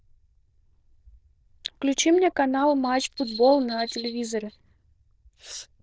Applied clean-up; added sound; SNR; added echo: neural diffusion model UNIVERSE++.